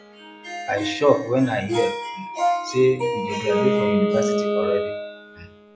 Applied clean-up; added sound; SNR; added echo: classical method log-MMSE.